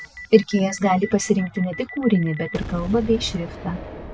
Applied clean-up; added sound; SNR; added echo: none; Boom; 13 dB; none.